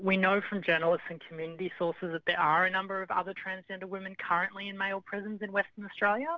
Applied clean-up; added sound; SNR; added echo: none; none; none; none.